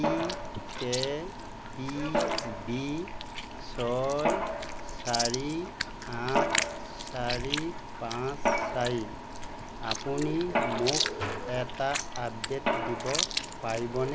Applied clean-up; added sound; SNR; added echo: none; Chewing, mastication + Mechanisms; 0 dB; none.